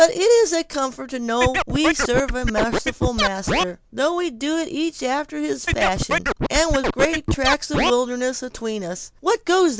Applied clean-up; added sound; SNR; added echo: none; Scratching (performance technique); 1 dB; none.